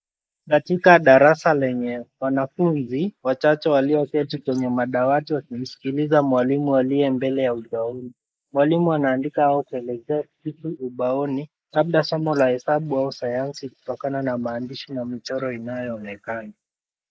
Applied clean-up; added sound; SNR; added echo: neural mask model Resemble Enhance denoiser.